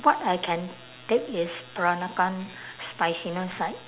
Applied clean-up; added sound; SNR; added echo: none; none; none; none.